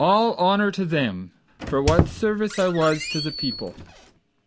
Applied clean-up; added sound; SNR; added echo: none; Squeak; 5 dB; none.